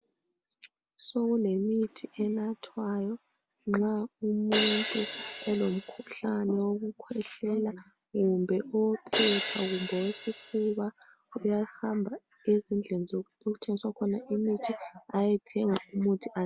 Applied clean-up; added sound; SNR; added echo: none; Crash cymbal; 1 dB; none.